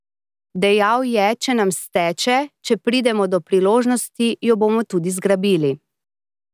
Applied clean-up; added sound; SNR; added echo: none; none; none; none.